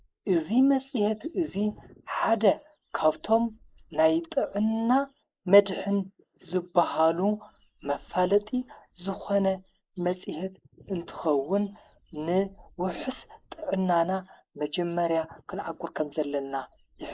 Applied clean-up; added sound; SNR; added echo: neural mask model Resemble Enhance denoiser.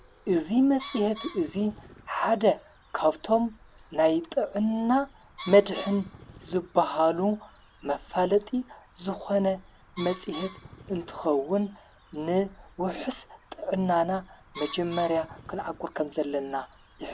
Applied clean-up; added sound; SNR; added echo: none; Bird; 15 dB; none.